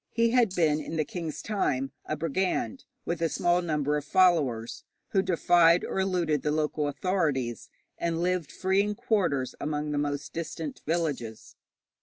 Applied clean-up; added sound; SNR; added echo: none; Rattle (instrument); 18 dB; none.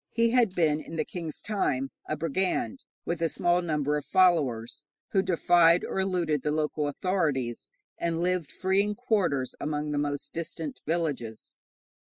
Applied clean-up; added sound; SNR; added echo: classical method spectral subtraction.